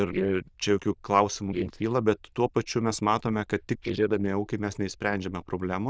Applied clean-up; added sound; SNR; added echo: neural diffusion model UNIVERSE++.